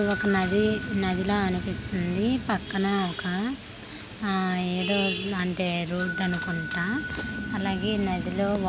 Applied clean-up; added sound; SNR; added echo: none; Bell / Doorbell; 12 dB; none.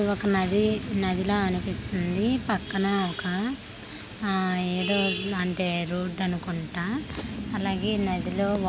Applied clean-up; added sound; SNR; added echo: none; none; none; none.